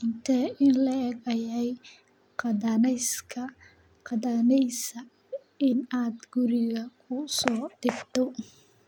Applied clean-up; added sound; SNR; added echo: none; none; none; none.